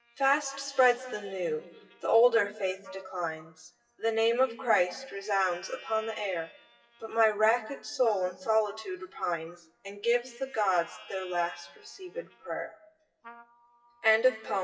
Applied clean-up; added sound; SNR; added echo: classical method WPE with log-MMSE.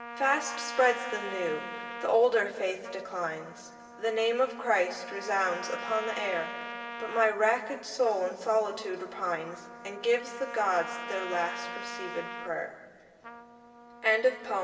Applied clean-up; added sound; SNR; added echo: none; Trumpet; 11 dB; reverberation time 2.9 s.